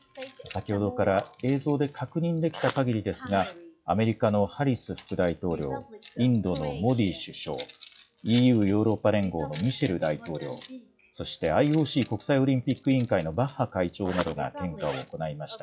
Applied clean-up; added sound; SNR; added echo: classical method log-MMSE.